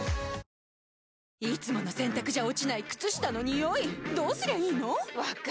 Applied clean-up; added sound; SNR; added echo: none; none; none; none.